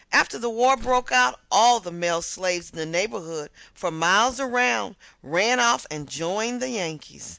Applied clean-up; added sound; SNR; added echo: none; Slam; 16 dB; none.